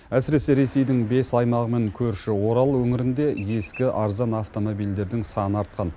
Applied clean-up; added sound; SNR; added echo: none; none; none; none.